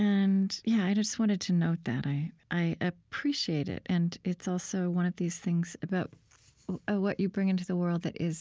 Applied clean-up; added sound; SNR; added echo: none; none; none; none.